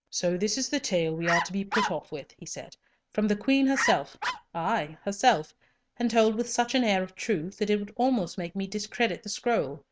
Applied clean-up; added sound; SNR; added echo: neural mask model RNNoise.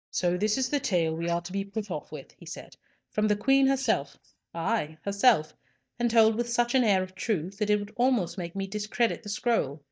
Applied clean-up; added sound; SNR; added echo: neural mask model DeepFilterNet 3.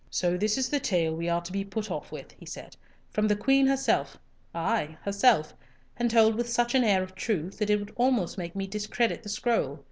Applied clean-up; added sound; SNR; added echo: none; none; none; none.